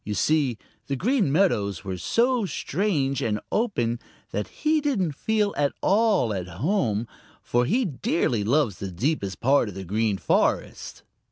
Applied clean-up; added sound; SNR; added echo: none; none; none; none.